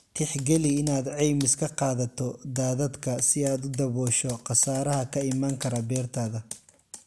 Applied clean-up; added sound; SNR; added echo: none; Computer keyboard; 18 dB; none.